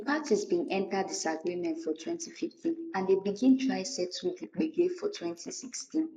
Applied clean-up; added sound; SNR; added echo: neural mask model Resemble Enhance denoiser.